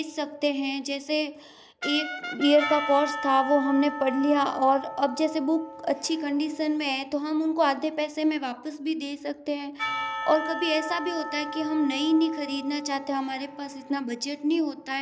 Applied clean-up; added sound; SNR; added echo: none; Church bell / Percussion + Brass instrument; 11 dB; none.